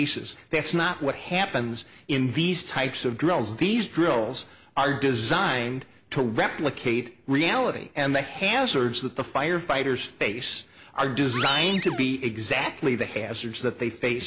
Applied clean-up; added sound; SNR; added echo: none; Animal; 7 dB; none.